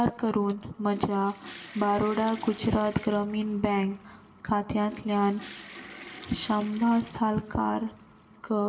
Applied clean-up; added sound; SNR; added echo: none; Toilet flush / Water; 19 dB; reverberation time 0.8 s.